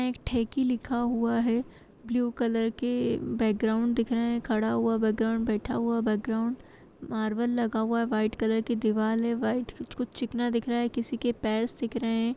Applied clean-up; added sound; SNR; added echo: none; none; none; none.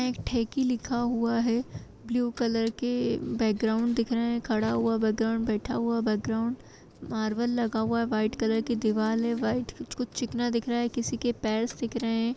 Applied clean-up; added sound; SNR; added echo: none; Car; 19 dB; none.